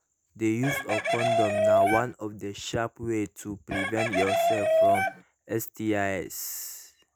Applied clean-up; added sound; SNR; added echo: none; Chicken, rooster; -4 dB; none.